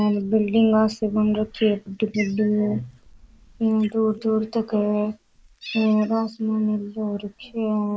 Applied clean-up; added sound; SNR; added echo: neural mask model Resemble Enhance denoiser.